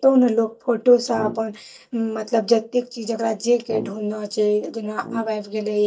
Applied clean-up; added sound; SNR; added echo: neural mask model DeepFilterNet 3.